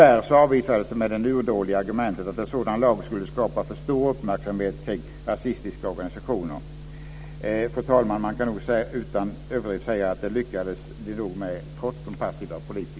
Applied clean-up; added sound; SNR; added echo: none; none; none; none.